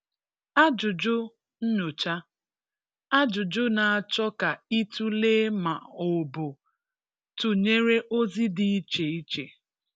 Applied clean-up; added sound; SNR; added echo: none; none; none; none.